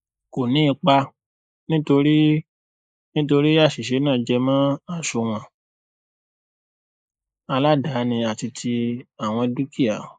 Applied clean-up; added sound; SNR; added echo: neural mask model Resemble Enhance denoiser.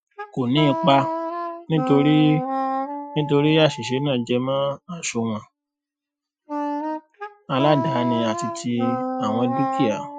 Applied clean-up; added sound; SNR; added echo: classical method Wiener filter.